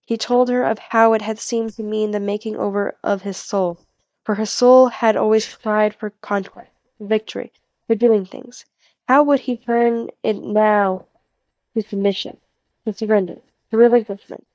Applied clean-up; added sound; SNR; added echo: neural mask model DeepFilterNet 3.